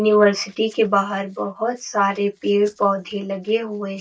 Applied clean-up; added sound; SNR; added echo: neural mask model DeepFilterNet 3.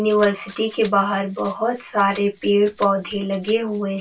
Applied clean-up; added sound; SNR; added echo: none; Rattle (instrument); 18 dB; reverberation time 0.2 s.